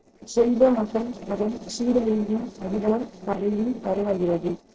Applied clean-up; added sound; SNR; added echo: neural separator model SepFormer DNS4.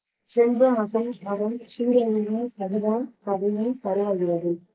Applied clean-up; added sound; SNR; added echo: neural mask model Resemble Enhance denoiser.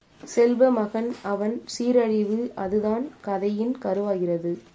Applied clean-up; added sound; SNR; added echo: none; none; none; none.